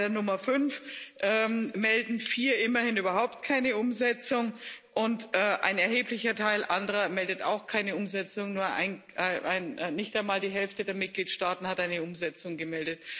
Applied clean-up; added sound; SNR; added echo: none; none; none; none.